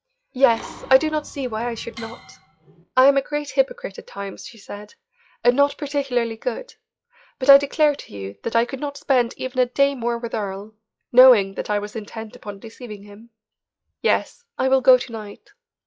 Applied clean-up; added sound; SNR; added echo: classical method log-MMSE.